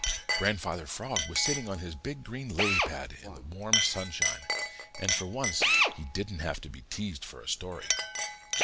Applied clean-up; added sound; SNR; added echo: none; Chink, clink + Drill; -3 dB; none.